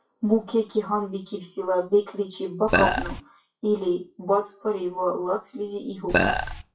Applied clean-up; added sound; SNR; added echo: classical method WPE with log-MMSE.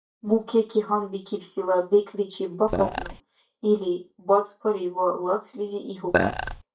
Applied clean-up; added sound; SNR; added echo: neural mask model DeepFilterNet 3.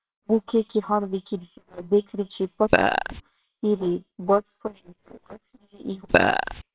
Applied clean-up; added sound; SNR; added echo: neural separator model SepFormer WHAMR!.